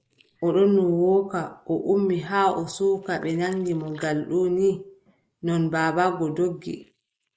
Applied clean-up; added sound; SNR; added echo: neural mask model Resemble Enhance denoiser.